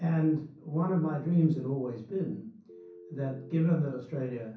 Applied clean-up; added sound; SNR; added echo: none; Telephone; 19 dB; reverberation time 0.6 s.